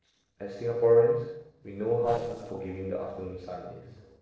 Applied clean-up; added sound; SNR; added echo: neural separator model SepFormer DNS4.